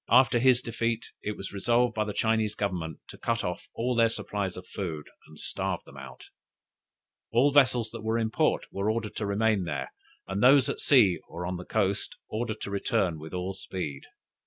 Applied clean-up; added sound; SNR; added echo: none; none; none; none.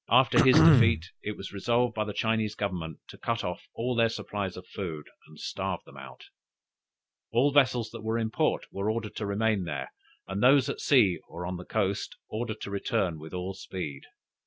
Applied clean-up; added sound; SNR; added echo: none; Cough; -4 dB; none.